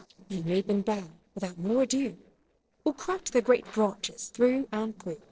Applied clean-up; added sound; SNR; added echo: neural separator model SepFormer DNS4.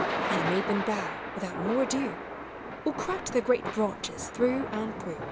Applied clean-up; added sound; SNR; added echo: none; Thunder / Rain; 3 dB; none.